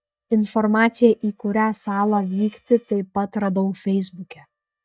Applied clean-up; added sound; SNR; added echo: neural mask model DeepFilterNet 3.